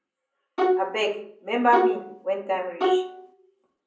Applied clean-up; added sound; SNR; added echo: none; Bowed string instrument; -1 dB; reverberation time 0.6 s.